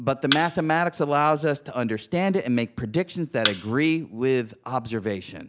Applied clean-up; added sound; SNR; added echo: none; Thump, thud; 6 dB; none.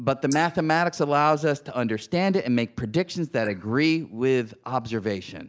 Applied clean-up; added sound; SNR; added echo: neural mask model Resemble Enhance denoiser.